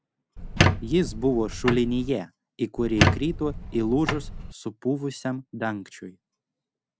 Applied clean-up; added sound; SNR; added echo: none; Squeak; -1 dB; none.